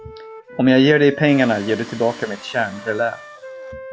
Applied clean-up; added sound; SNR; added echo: none; Wind instrument, woodwind instrument + Tools; 17 dB; none.